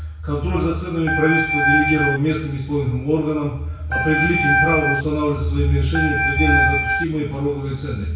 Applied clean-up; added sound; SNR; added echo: none; Organ; -1 dB; reverberation time 0.6 s.